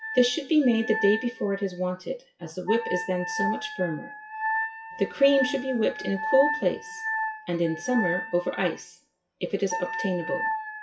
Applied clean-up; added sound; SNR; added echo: classical method WPE with log-MMSE.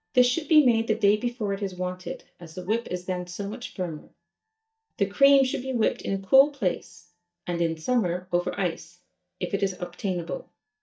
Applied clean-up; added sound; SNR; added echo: neural mask model DeepFilterNet 3.